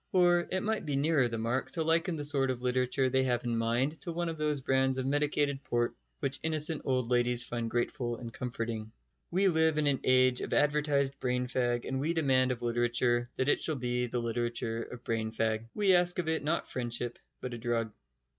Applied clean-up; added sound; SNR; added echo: none; none; none; none.